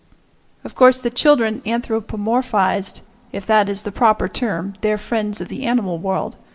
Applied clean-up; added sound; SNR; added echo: none; none; none; reverberation time 0.3 s.